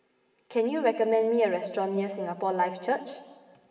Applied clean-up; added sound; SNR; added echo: none; none; none; reverberation time 1.9 s.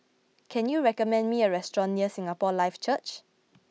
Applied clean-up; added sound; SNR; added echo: none; none; none; none.